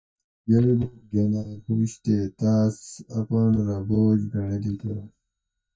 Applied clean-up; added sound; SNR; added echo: neural mask model DeepFilterNet 3.